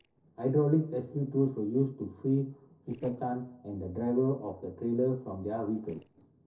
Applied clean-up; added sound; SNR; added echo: neural separator model SepFormer DNS4.